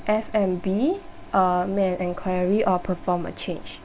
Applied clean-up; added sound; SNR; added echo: none; none; none; none.